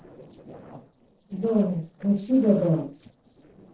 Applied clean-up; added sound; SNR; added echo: neural separator model SepFormer DNS4.